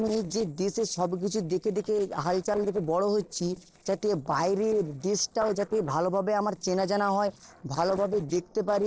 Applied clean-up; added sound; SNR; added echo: neural separator model SepFormer DNS4.